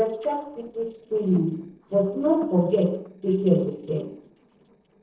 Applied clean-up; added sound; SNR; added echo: neural separator model SepFormer DNS4.